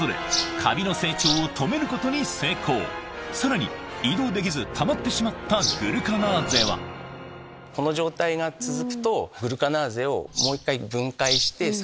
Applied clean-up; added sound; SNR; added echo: none; Bird vocalization, bird call, bird song; 4 dB; none.